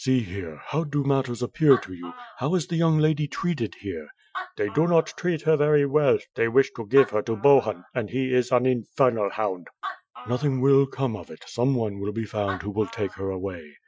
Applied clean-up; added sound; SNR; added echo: classical method Wiener filter.